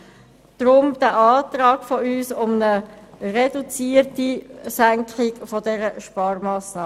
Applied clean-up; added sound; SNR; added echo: none; none; none; none.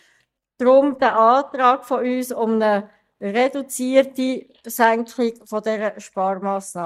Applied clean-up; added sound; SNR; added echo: neural mask model DeepFilterNet 3.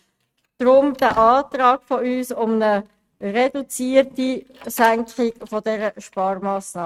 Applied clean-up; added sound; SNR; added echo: neural mask model RNNoise.